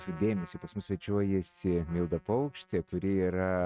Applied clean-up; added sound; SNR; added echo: neural mask model RNNoise.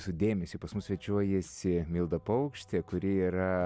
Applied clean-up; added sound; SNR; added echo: none; none; none; none.